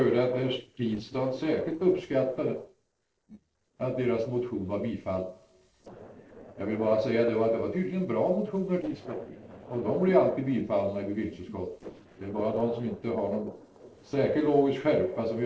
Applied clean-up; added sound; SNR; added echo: neural separator model SepFormer DNS4.